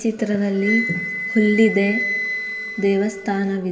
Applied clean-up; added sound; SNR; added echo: none; Wind instrument, woodwind instrument; 6 dB; reverberation time 2.0 s.